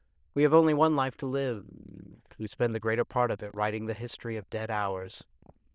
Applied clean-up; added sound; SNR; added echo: neural diffusion model UNIVERSE++.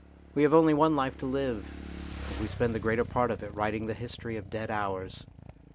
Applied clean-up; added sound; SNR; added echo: none; Motorcycle / Engine; 13 dB; none.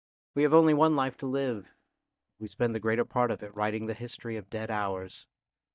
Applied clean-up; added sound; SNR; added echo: neural mask model DeepFilterNet 3.